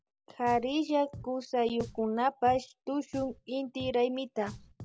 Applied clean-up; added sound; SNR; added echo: none; Drum; 19 dB; none.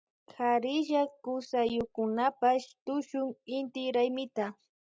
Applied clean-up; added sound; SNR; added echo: none; none; none; none.